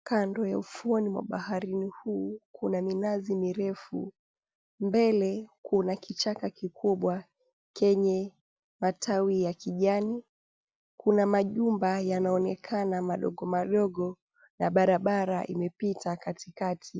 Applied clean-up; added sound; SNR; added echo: none; none; none; none.